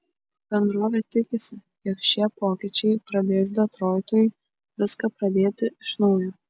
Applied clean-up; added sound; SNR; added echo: none; none; none; none.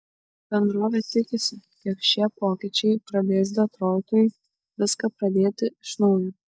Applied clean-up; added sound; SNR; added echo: neural mask model DeepFilterNet 3.